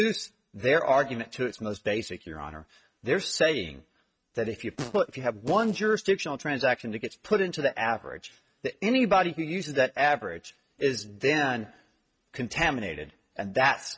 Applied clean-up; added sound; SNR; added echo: neural mask model RNNoise.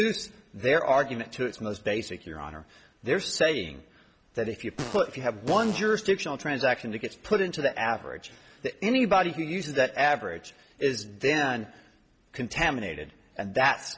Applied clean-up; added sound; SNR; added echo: none; Fart; 11 dB; none.